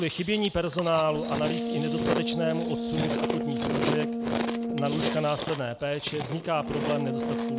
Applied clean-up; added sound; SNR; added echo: none; Brass instrument + Chewing, mastication; 1 dB; none.